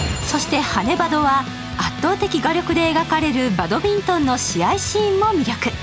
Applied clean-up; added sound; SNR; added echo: none; Wind instrument, woodwind instrument; 16 dB; none.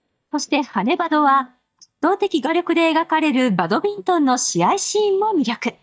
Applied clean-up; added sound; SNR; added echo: neural mask model DeepFilterNet 3.